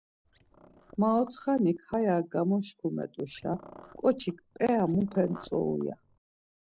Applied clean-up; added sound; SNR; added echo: neural separator model SepFormer DNS4.